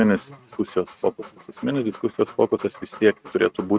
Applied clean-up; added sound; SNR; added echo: neural mask model RNNoise.